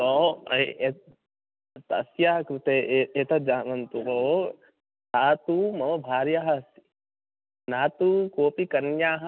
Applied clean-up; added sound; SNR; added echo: none; none; none; none.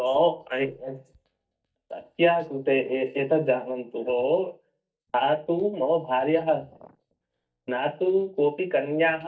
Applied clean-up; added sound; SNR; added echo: neural mask model DeepFilterNet 3.